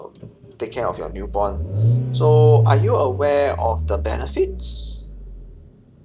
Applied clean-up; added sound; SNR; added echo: none; Engine starting / Car; 0 dB; none.